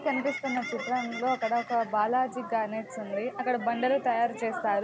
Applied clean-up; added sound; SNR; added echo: none; Bird; 14 dB; none.